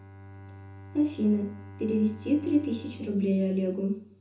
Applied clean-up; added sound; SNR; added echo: none; Bowed string instrument; 17 dB; reverberation time 0.6 s.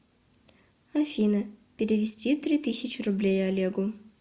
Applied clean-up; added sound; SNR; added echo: none; none; none; none.